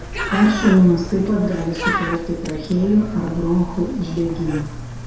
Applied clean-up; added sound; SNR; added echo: none; Bird; 9 dB; reverberation time 0.7 s.